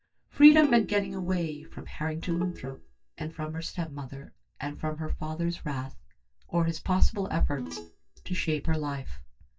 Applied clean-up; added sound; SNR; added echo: neural mask model DeepFilterNet 3.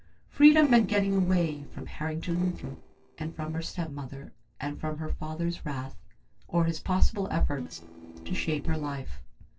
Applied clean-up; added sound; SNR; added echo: neural separator model SepFormer DNS4.